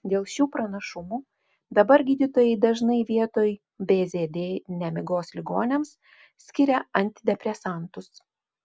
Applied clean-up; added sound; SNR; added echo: none; none; none; none.